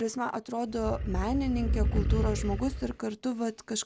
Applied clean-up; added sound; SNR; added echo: none; Animal; -2 dB; none.